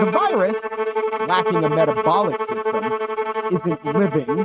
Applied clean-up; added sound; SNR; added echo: neural mask model RNNoise.